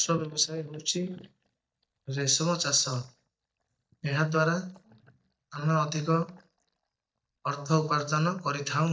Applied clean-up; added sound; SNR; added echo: neural mask model DeepFilterNet 3.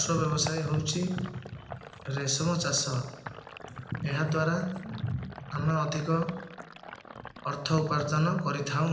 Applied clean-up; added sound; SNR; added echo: none; Sink (filling or washing); 16 dB; reverberation time 0.8 s.